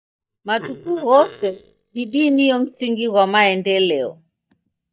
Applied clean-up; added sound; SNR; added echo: neural mask model DeepFilterNet 3.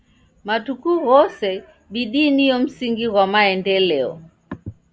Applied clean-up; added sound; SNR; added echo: none; none; none; none.